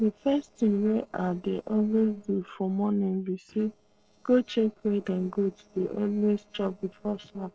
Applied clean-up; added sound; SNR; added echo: neural separator model SepFormer DNS4.